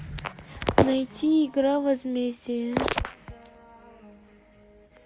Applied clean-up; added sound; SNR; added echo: none; none; none; none.